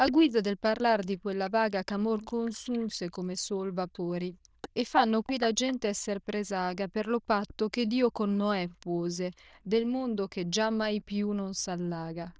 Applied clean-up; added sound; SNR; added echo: neural diffusion model UNIVERSE++.